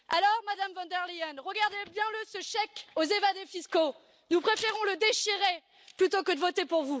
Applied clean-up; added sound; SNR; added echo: none; none; none; none.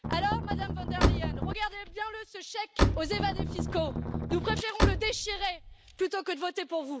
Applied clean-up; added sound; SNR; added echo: none; Slam + Strum; -3 dB; none.